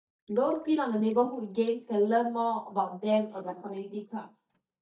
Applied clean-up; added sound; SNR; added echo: neural mask model DeepFilterNet 3.